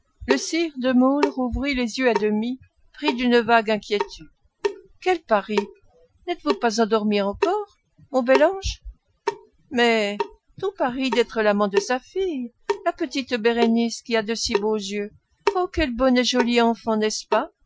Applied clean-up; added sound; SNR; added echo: classical method Wiener filter.